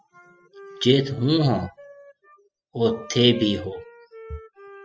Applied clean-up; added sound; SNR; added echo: classical method spectral subtraction.